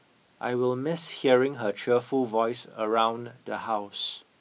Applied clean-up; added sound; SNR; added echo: none; none; none; none.